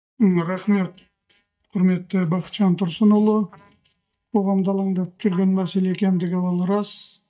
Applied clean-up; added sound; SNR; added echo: neural mask model DeepFilterNet 3.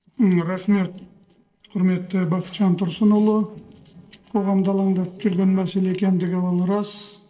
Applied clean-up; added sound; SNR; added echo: neural separator model SepFormer DNS4.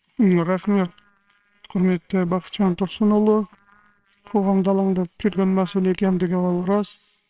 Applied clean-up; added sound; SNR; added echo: neural separator model SepFormer WHAMR!.